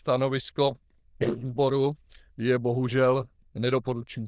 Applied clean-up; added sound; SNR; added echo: neural diffusion model UNIVERSE++.